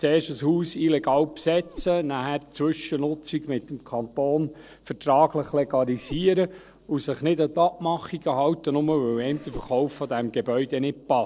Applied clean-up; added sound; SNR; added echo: neural separator model SepFormer DNS4.